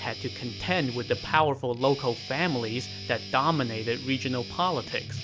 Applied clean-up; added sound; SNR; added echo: none; Guitar; 11 dB; none.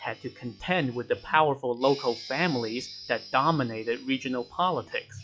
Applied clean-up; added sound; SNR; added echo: classical method log-MMSE.